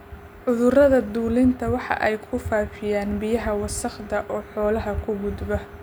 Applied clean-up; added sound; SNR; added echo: none; none; none; none.